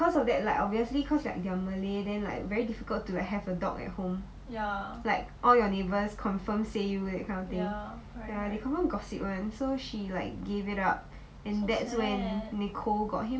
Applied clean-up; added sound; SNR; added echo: none; none; none; none.